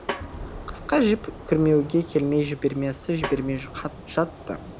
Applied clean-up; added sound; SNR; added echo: none; Snare drum + Thunder / Rain; 12 dB; none.